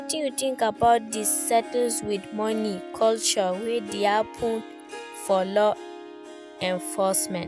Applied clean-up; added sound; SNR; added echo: none; Harp; 13 dB; none.